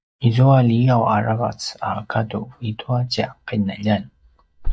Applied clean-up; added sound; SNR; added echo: neural mask model DeepFilterNet 3.